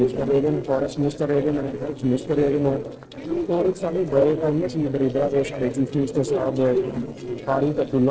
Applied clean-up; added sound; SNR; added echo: neural separator model SepFormer DNS4.